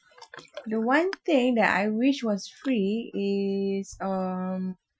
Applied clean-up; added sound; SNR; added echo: classical method Wiener filter.